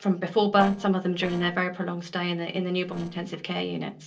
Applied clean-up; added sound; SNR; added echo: neural separator model SepFormer DNS4.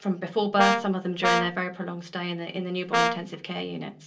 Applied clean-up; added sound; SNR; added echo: none; Brass instrument; -5 dB; reverberation time 0.2 s.